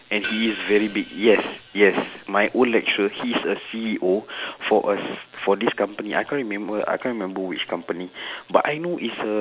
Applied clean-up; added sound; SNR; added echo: none; Crash cymbal / Hi-hat; 16 dB; none.